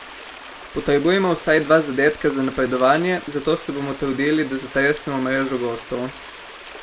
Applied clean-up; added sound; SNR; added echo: none; Stream; 16 dB; none.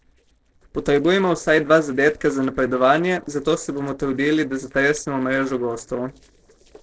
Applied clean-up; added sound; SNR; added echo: neural separator model SepFormer DNS4.